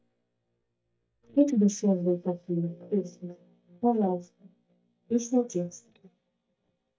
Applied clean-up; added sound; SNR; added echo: neural mask model DeepFilterNet 3.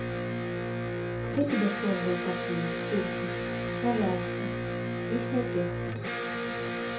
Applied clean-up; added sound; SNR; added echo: none; Electric guitar; -1 dB; reverberation time 0.7 s.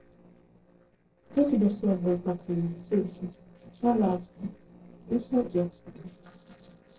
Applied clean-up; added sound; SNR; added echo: neural separator model SepFormer DNS4.